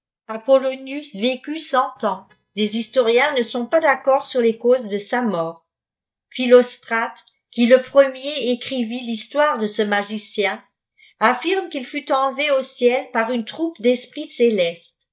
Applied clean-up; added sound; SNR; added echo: neural mask model DeepFilterNet 3.